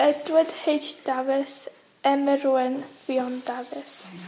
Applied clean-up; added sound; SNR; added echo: none; none; none; none.